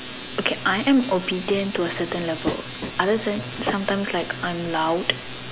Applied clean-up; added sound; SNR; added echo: none; Train; 13 dB; none.